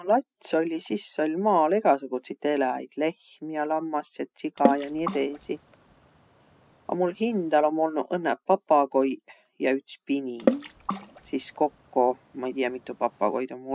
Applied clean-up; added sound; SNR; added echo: none; Water / Splash, splatter; 6 dB; none.